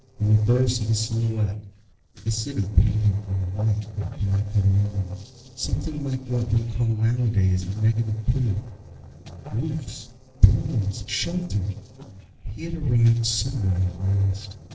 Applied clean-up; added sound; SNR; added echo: neural separator model SepFormer DNS4.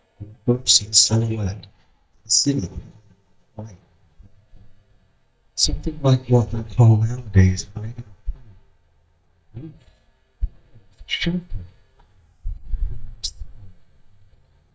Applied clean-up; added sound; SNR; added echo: neural mask model DeepFilterNet 3.